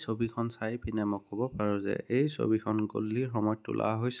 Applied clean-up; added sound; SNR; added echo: none; none; none; none.